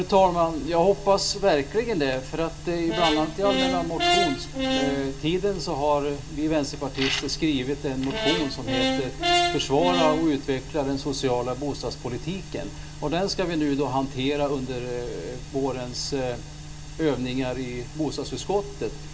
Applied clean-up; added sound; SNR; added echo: none; Brass instrument; 1 dB; reverberation time 0.2 s.